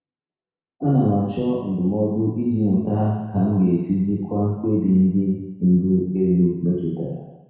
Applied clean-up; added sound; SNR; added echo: none; none; none; reverberation time 1.1 s.